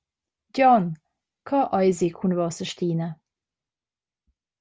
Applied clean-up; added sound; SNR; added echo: none; none; none; none.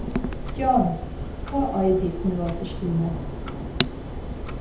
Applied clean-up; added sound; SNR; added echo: none; Clock; 3 dB; reverberation time 0.7 s.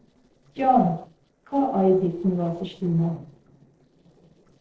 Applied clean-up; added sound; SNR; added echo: neural separator model SepFormer DNS4.